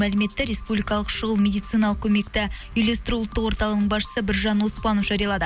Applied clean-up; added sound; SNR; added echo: none; none; none; none.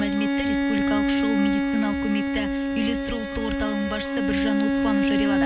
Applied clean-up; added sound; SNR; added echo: none; Bowed string instrument; -5 dB; none.